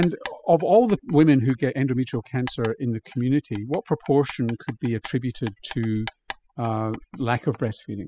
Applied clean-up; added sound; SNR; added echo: classical method spectral subtraction.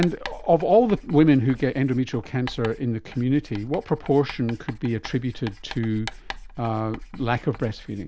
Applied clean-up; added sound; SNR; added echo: none; Writing; 16 dB; none.